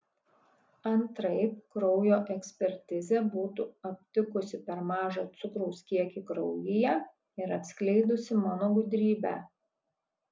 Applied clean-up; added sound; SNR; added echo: none; none; none; none.